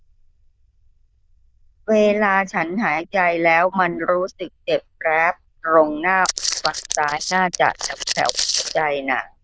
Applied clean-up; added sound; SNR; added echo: neural diffusion model UNIVERSE++.